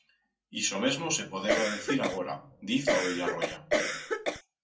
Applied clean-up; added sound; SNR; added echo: none; Cough; -3 dB; reverberation time 0.2 s.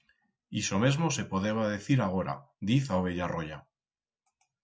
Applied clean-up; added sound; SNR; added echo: none; none; none; none.